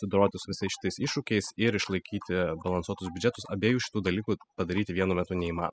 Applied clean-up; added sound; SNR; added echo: classical method spectral subtraction.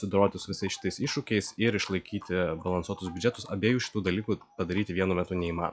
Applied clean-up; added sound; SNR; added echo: classical method log-MMSE.